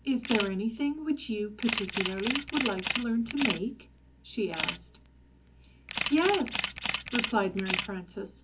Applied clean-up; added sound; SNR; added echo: none; Camera; 4 dB; reverberation time 0.4 s.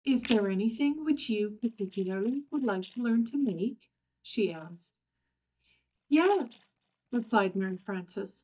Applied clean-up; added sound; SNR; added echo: neural mask model DeepFilterNet 3.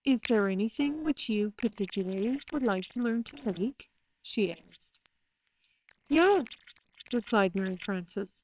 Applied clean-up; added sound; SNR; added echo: neural separator model SepFormer WHAMR!.